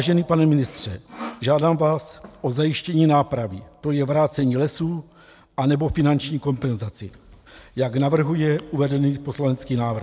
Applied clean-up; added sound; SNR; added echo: none; Sawing; 16 dB; none.